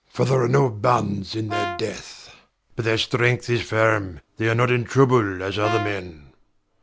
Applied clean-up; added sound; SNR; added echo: none; Brass instrument; 8 dB; none.